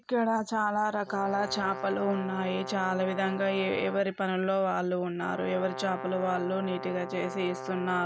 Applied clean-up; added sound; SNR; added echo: none; Brass instrument; 11 dB; none.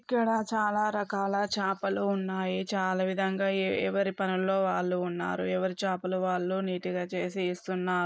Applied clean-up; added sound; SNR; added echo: neural mask model Resemble Enhance denoiser.